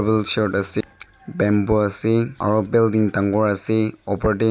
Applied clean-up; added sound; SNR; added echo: none; none; none; none.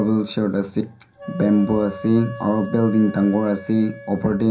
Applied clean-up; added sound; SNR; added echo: none; Wind instrument, woodwind instrument; 18 dB; reverberation time 0.3 s.